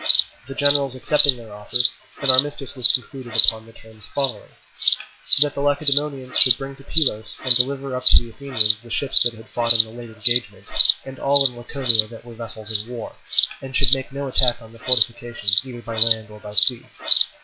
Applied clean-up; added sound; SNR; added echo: classical method log-MMSE.